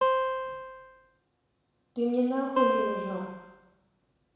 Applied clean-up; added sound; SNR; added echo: none; Acoustic guitar; -3 dB; reverberation time 1.1 s.